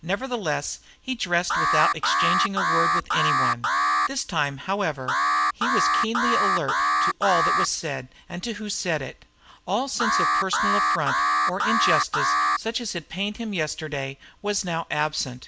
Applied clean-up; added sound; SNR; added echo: none; Alarm; -5 dB; none.